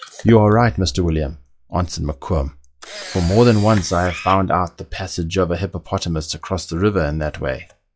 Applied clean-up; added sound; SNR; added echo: classical method log-MMSE.